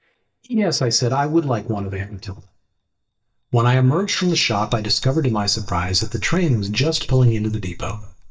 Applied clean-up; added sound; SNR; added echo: neural mask model DeepFilterNet 3.